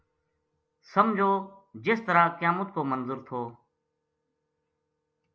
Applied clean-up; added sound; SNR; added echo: none; none; none; none.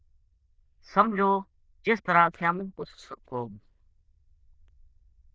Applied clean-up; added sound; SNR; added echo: neural diffusion model UNIVERSE++.